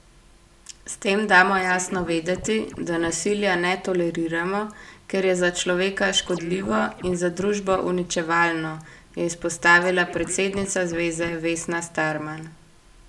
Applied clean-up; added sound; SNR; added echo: none; Scratching (performance technique); 16 dB; none.